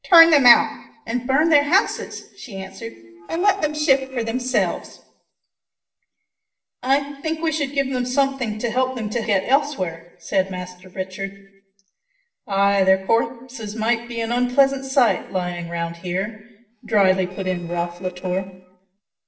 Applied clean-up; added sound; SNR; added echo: neural separator model SepFormer DNS4.